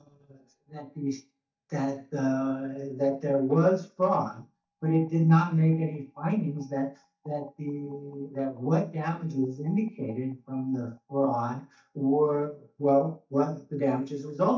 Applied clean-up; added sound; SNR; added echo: neural mask model DeepFilterNet 3.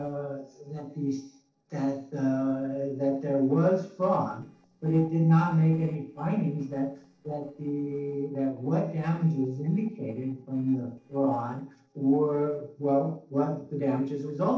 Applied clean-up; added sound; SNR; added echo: neural separator model SepFormer DNS4.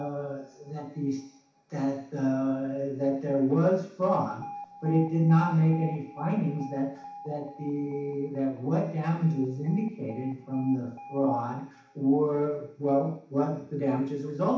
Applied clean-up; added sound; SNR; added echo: none; Alarm; 19 dB; reverberation time 0.7 s.